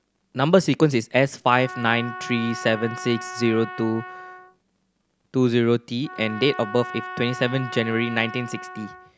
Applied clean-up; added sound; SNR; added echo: none; Trumpet; 13 dB; none.